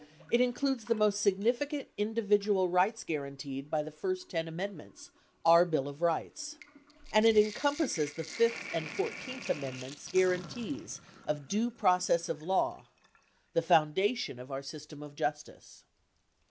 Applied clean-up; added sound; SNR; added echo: none; Sink (filling or washing); 19 dB; none.